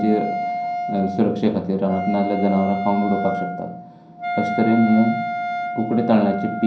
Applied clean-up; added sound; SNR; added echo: none; Wind instrument, woodwind instrument; 6 dB; reverberation time 0.6 s.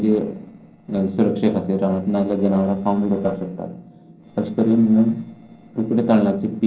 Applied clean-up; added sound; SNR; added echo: neural separator model SepFormer DNS4.